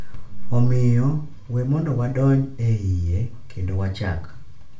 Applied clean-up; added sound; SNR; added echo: none; none; none; reverberation time 0.4 s.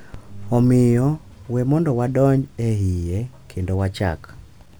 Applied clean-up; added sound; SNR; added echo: none; none; none; none.